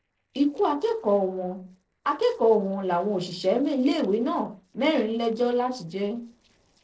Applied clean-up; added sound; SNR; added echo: neural separator model SepFormer DNS4.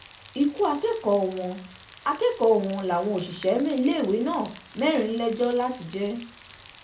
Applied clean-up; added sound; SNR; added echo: none; Rain; 19 dB; reverberation time 0.3 s.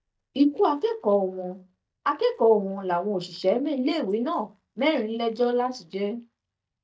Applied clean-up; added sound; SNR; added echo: neural mask model DeepFilterNet 3.